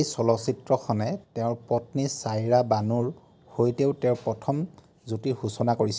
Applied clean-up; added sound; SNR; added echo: none; none; none; none.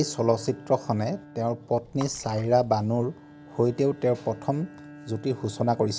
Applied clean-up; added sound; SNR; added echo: none; Water / Splash, splatter + Bowed string instrument; 19 dB; none.